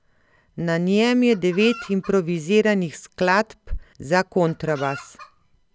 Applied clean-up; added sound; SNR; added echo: none; Chicken, rooster; 18 dB; none.